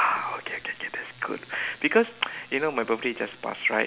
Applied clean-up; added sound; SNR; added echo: none; none; none; none.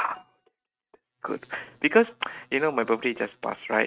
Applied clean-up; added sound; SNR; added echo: neural mask model RNNoise.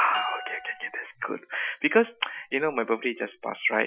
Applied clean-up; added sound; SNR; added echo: classical method Wiener filter.